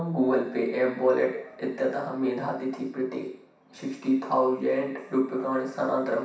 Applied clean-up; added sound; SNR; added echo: none; none; none; reverberation time 0.6 s.